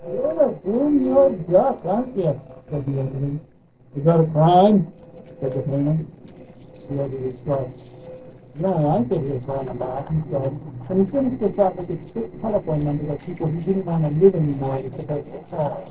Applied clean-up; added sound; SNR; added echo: neural separator model SepFormer DNS4.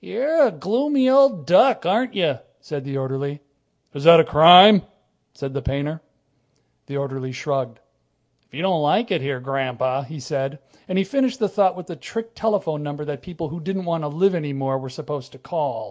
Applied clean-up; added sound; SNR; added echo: none; none; none; none.